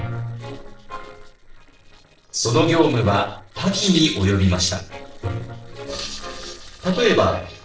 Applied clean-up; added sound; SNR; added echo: neural separator model SepFormer DNS4.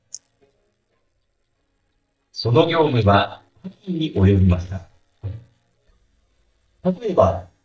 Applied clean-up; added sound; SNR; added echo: neural mask model DeepFilterNet 3.